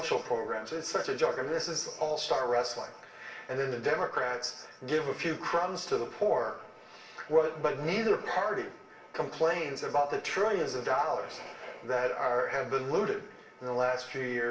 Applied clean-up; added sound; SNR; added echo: none; none; none; reverberation time 0.6 s.